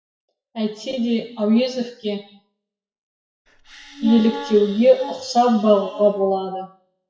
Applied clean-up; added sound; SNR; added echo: classical method WPE with log-MMSE.